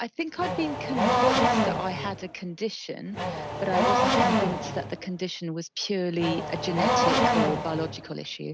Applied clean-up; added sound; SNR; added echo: none; Race car, auto racing / Accelerating, revving, vroom; -5 dB; none.